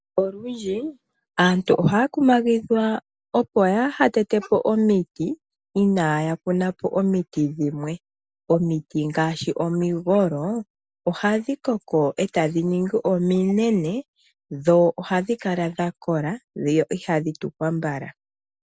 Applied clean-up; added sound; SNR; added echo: none; none; none; none.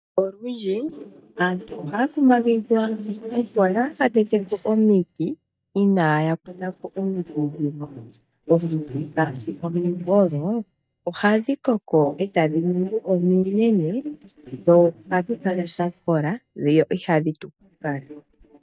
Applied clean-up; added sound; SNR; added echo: neural mask model DeepFilterNet 3.